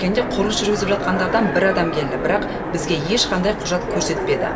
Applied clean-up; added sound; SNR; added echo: none; Train; 4 dB; reverberation time 0.7 s.